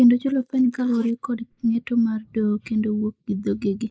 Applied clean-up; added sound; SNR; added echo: neural mask model Resemble Enhance denoiser.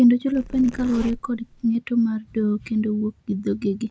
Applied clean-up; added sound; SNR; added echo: none; Zipper (clothing); 14 dB; none.